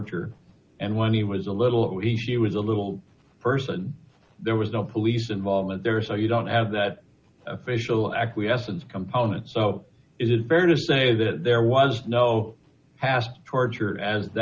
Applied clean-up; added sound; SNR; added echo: none; none; none; none.